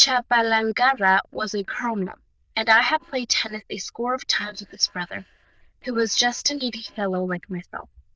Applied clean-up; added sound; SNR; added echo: neural diffusion model UNIVERSE++.